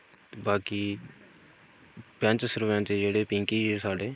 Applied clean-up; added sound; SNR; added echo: neural mask model Resemble Enhance denoiser.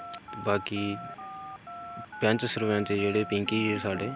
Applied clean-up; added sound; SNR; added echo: none; Telephone; 12 dB; none.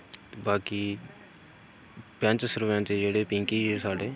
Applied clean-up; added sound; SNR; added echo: none; none; none; none.